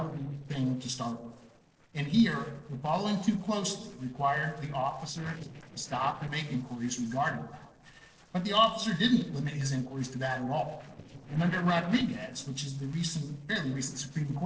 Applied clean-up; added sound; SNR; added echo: neural separator model SepFormer DNS4.